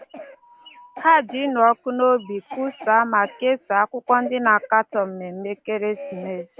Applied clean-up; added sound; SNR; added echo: none; Cough; 18 dB; none.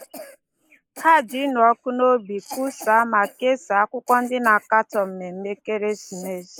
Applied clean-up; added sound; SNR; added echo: neural mask model Resemble Enhance denoiser.